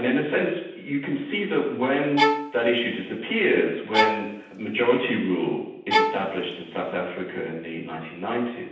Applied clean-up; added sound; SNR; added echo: none; Bowed string instrument; 0 dB; reverberation time 0.9 s.